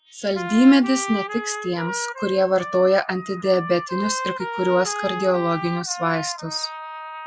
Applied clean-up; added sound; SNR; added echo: classical method Wiener filter.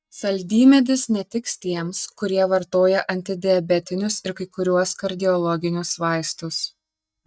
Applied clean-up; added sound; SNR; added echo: neural mask model DeepFilterNet 3.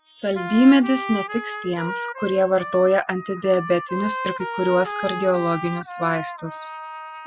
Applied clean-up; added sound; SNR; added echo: classical method spectral subtraction.